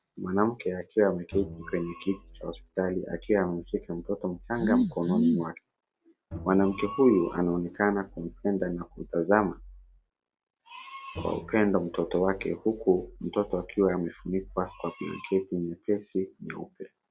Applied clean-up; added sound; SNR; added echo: none; Bowed string instrument; 18 dB; none.